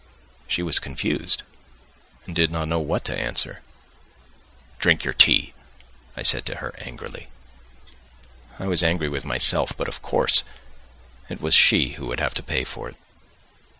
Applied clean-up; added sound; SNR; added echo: none; none; none; none.